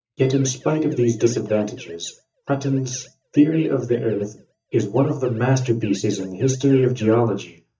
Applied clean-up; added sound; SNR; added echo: neural mask model DeepFilterNet 3.